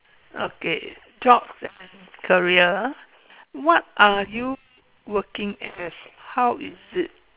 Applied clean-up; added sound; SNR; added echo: neural separator model SepFormer WHAM!.